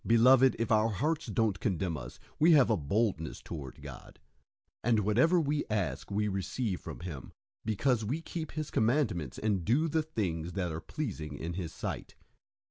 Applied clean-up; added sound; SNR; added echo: none; none; none; none.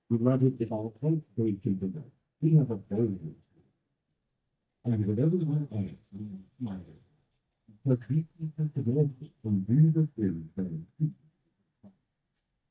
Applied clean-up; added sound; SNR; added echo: neural mask model DeepFilterNet 3.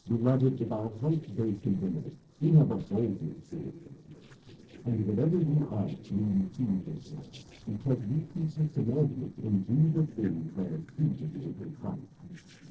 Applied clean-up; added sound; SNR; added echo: neural separator model SepFormer DNS4.